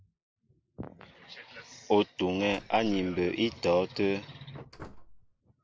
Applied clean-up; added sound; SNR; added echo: none; Slam; 19 dB; none.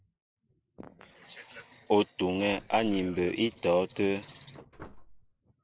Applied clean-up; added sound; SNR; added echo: neural separator model SepFormer DNS4.